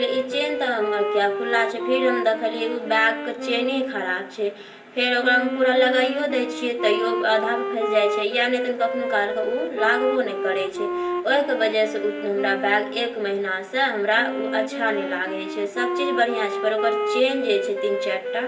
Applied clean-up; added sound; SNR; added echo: none; Wind instrument, woodwind instrument; 5 dB; reverberation time 0.3 s.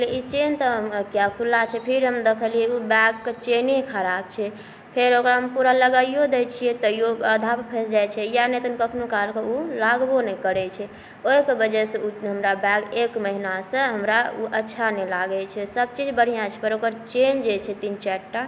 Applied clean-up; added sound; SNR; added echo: none; none; none; none.